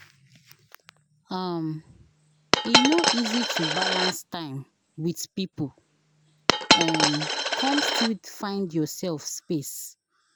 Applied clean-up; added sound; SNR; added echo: none; Coin (dropping); -4 dB; none.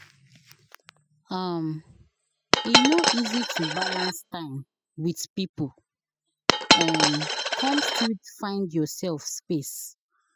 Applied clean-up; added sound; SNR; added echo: classical method spectral subtraction.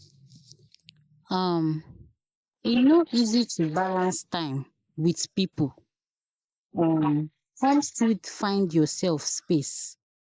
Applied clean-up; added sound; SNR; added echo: neural mask model Resemble Enhance denoiser.